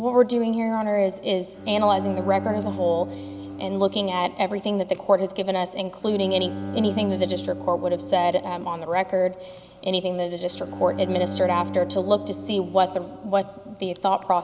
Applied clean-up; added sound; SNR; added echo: none; Bowed string instrument; 12 dB; none.